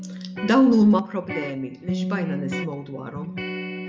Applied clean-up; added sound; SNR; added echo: none; Electric guitar; 8 dB; none.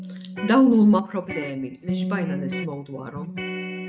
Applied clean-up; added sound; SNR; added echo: neural mask model RNNoise.